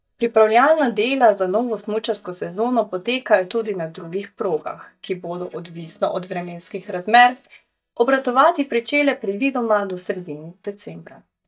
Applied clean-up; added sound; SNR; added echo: neural mask model DeepFilterNet 3.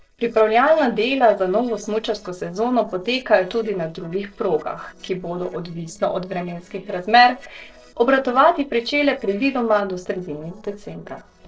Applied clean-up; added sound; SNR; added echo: neural separator model SepFormer DNS4.